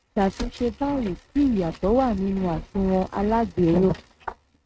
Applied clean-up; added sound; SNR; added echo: neural mask model RNNoise.